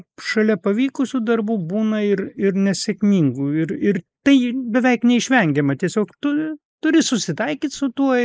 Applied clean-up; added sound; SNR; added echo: neural mask model Resemble Enhance denoiser.